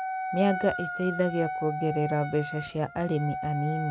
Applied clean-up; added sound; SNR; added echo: none; Wind instrument, woodwind instrument; 6 dB; none.